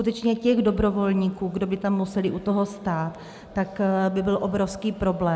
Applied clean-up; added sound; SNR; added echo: none; none; none; none.